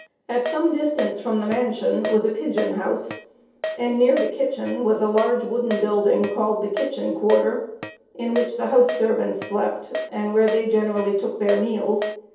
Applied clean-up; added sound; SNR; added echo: none; Keyboard (musical); 11 dB; reverberation time 0.7 s.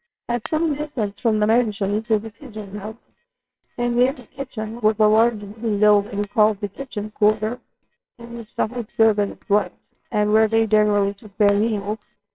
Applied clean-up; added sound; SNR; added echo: neural separator model SepFormer WHAMR!.